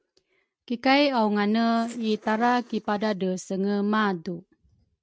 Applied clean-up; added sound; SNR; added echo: neural mask model RNNoise.